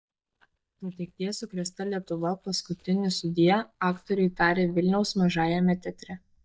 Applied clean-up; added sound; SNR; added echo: neural mask model DeepFilterNet 3.